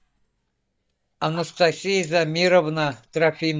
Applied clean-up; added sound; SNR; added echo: neural mask model DeepFilterNet 3.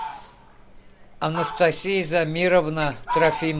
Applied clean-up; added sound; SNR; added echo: none; Fowl; 10 dB; none.